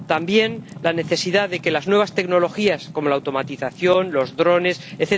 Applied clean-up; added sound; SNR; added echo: none; Fire; 17 dB; none.